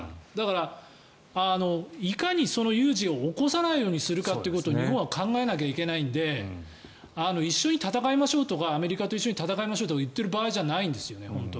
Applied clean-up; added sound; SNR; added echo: none; none; none; none.